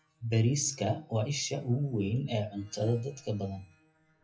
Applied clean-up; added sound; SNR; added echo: classical method WPE with log-MMSE.